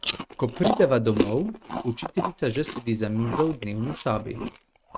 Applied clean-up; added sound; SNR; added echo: neural mask model RNNoise.